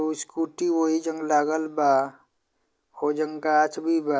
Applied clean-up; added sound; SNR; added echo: none; none; none; none.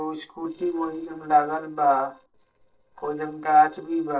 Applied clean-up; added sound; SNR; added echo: neural separator model SepFormer DNS4.